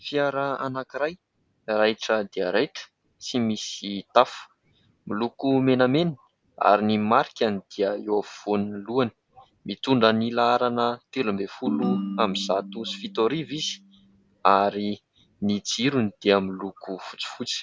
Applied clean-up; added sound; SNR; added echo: none; Ringtone; 7 dB; none.